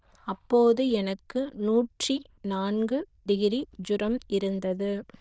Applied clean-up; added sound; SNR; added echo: neural diffusion model UNIVERSE++.